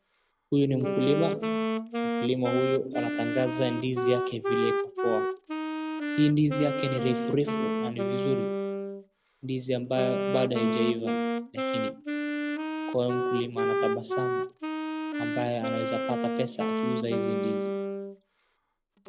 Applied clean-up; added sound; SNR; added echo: none; Wind instrument, woodwind instrument; 0 dB; none.